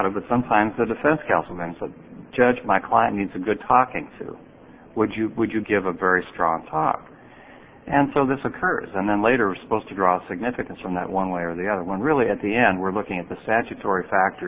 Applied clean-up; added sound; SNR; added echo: none; none; none; none.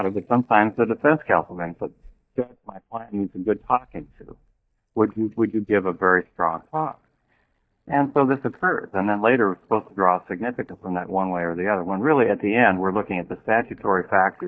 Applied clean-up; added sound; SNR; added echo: neural mask model DeepFilterNet 3.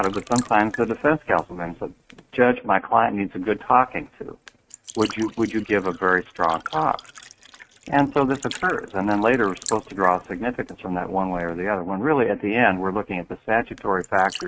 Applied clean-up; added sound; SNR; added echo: neural mask model RNNoise.